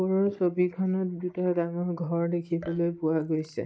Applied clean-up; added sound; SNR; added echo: neural mask model Resemble Enhance denoiser.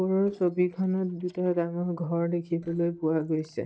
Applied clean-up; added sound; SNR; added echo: neural separator model SepFormer DNS4.